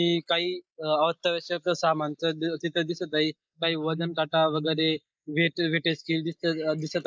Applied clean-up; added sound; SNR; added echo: neural mask model Resemble Enhance denoiser.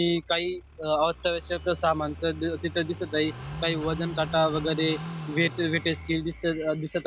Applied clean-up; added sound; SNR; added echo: none; Car passing by / Idling; 12 dB; none.